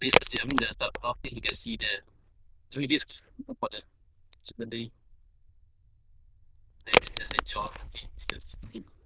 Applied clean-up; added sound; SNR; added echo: neural diffusion model UNIVERSE++.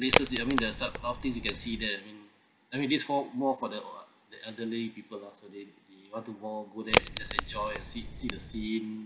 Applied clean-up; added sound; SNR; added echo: none; Crack; -2 dB; none.